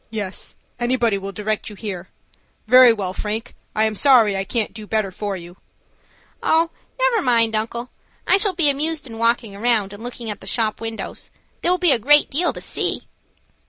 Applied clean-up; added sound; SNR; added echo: none; none; none; none.